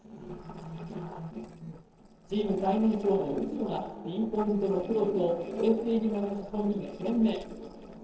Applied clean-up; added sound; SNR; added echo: neural separator model SepFormer DNS4.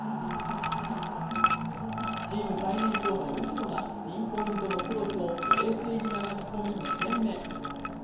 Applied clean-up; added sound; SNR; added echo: none; Liquid; 2 dB; reverberation time 0.9 s.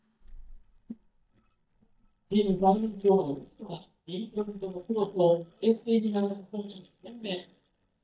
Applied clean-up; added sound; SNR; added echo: neural mask model DeepFilterNet 3.